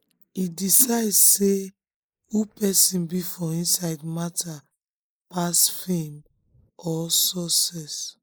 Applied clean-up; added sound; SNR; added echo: neural mask model Resemble Enhance denoiser.